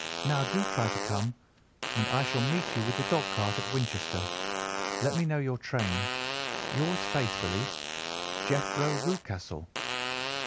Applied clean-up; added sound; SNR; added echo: none; Fart; 2 dB; none.